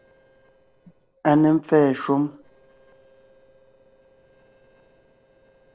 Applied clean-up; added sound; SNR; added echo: neural separator model SepFormer DNS4.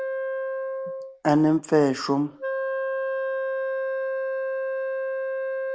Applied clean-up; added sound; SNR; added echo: none; Wind instrument, woodwind instrument; 1 dB; none.